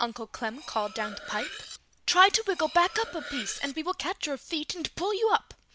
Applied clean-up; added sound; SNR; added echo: none; Cutlery, silverware; 13 dB; none.